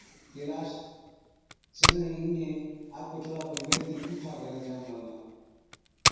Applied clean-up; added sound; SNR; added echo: none; Packing tape, duct tape; -5 dB; reverberation time 1.2 s.